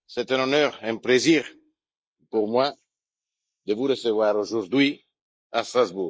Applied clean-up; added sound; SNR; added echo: neural mask model Resemble Enhance denoiser.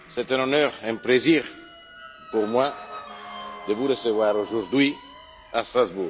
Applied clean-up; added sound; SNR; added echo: none; Motor vehicle (road) / Siren + Squeak; 17 dB; none.